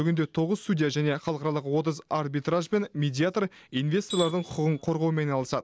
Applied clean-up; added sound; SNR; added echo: none; Tools; 12 dB; none.